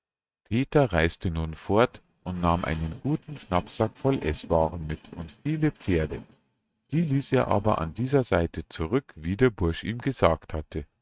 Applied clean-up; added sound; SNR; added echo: neural mask model RNNoise.